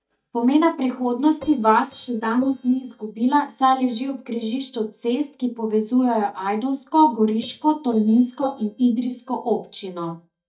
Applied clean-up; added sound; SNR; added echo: neural mask model DeepFilterNet 3.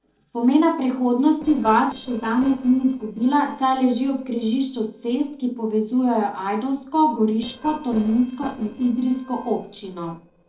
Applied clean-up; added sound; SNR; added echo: neural separator model SepFormer DNS4.